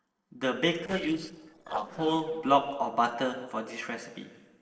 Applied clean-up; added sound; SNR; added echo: neural separator model SepFormer DNS4.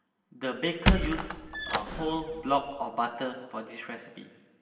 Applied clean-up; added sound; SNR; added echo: none; Squeak; -3 dB; reverberation time 2.2 s.